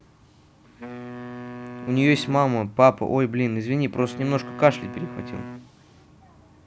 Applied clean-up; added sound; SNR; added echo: none; Wind instrument, woodwind instrument; 15 dB; none.